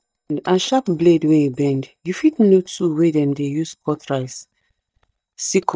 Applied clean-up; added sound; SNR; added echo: neural mask model DeepFilterNet 3.